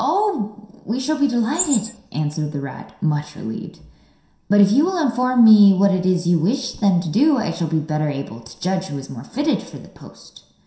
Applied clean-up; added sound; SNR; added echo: none; Chirp, tweet; 11 dB; reverberation time 0.7 s.